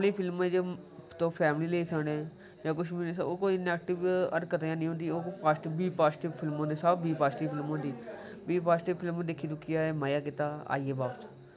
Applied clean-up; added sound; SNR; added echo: none; none; none; none.